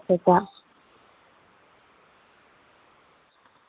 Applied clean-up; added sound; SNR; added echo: none; none; none; none.